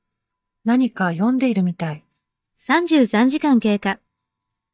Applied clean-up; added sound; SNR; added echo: neural mask model DeepFilterNet 3.